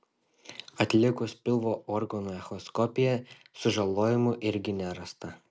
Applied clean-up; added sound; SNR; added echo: none; none; none; none.